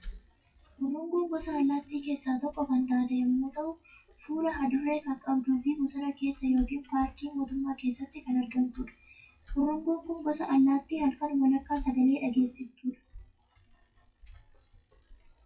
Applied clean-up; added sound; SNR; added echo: classical method WPE with log-MMSE.